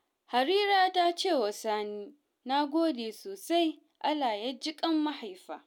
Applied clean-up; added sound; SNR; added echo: none; none; none; none.